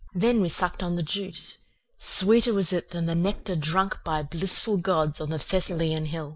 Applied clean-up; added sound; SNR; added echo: neural mask model Resemble Enhance denoiser.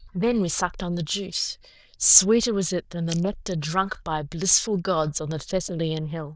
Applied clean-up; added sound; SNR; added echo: neural diffusion model UNIVERSE++.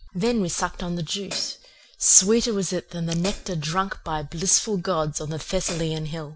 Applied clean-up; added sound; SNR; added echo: none; Hi-hat; 13 dB; none.